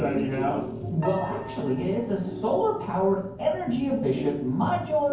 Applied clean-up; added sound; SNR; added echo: none; Piano; 13 dB; reverberation time 0.9 s.